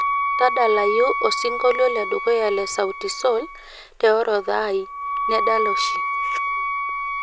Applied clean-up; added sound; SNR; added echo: none; Wind instrument, woodwind instrument; 3 dB; none.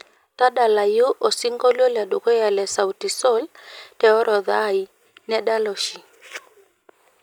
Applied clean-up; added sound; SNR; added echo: none; none; none; none.